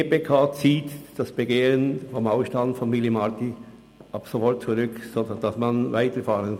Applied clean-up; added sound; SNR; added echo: none; none; none; none.